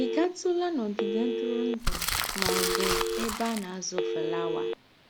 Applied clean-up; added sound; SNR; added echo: none; Crumpling, crinkling + Telephone; -1 dB; none.